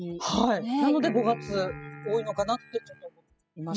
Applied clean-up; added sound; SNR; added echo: classical method spectral subtraction.